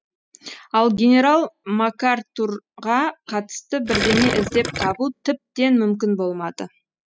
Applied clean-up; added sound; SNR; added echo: classical method spectral subtraction.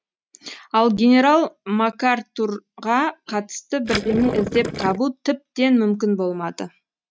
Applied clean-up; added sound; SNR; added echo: neural mask model RNNoise.